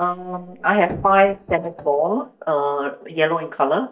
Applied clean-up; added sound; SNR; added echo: neural mask model DeepFilterNet 3.